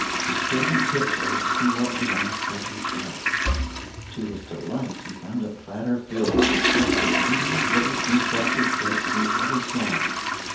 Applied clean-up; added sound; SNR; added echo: none; Toilet flush; -4 dB; reverberation time 0.5 s.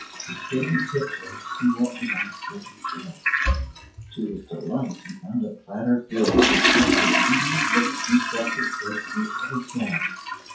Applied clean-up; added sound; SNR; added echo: classical method WPE with log-MMSE.